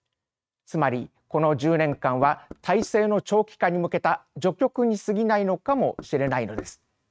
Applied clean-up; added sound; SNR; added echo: neural mask model RNNoise.